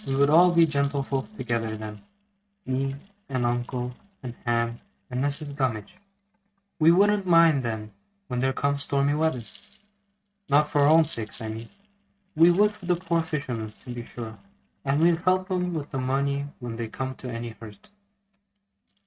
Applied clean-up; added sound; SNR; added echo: neural mask model RNNoise.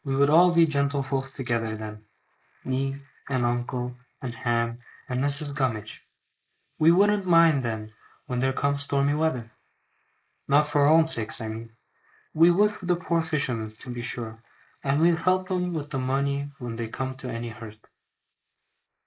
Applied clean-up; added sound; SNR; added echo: neural mask model Resemble Enhance denoiser.